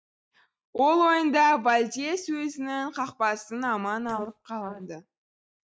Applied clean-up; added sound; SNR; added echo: neural mask model DeepFilterNet 3.